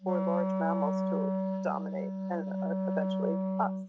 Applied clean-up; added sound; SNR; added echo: neural mask model RNNoise.